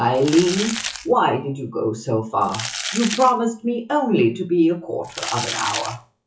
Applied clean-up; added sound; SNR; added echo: classical method WPE with log-MMSE.